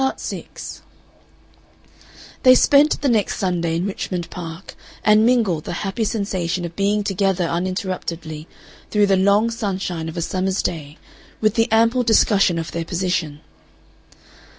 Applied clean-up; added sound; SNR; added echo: none; none; none; none.